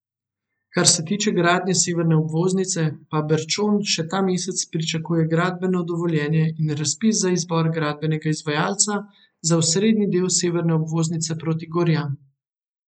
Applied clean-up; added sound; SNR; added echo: neural mask model Resemble Enhance denoiser.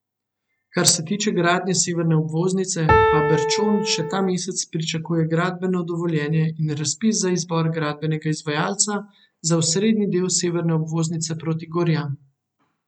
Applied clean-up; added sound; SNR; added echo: none; Piano; -2 dB; none.